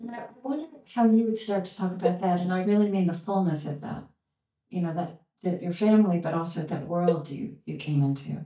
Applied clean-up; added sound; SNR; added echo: neural mask model DeepFilterNet 3.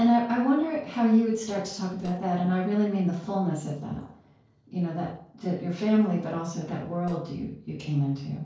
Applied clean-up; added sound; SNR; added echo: neural separator model SepFormer DNS4.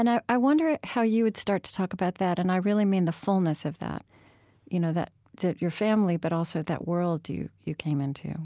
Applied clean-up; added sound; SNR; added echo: none; none; none; none.